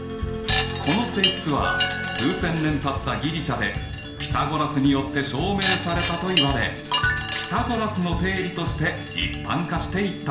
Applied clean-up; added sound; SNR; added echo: none; Wind chime; 4 dB; reverberation time 1.2 s.